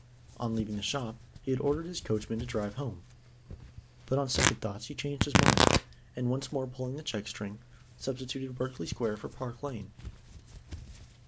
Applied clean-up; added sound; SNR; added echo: none; Tearing; 0 dB; none.